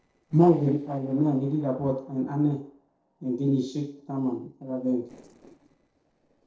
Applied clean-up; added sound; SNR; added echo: neural separator model SepFormer DNS4.